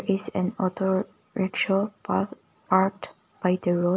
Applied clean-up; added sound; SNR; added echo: none; none; none; none.